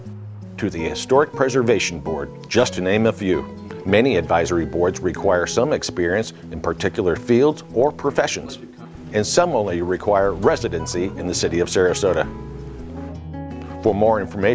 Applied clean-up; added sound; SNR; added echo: none; none; none; none.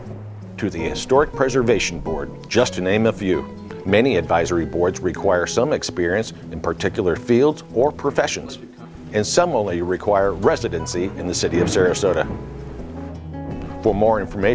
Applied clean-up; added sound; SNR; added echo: none; Thunder / Rain; 16 dB; none.